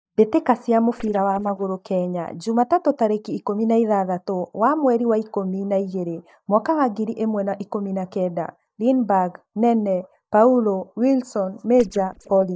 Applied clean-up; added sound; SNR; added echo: neural mask model DeepFilterNet 3.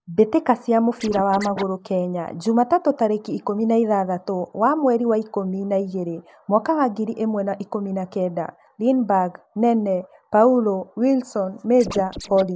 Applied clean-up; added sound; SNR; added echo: neural mask model Resemble Enhance denoiser.